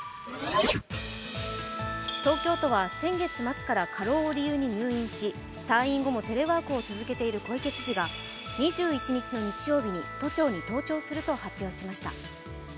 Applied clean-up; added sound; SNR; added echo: none; none; none; none.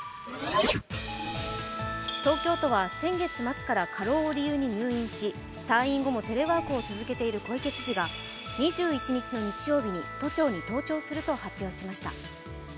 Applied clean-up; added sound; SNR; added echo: none; Alarm; 13 dB; none.